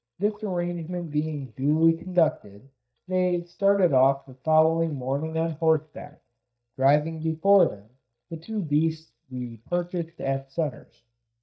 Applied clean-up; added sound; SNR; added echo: neural mask model DeepFilterNet 3.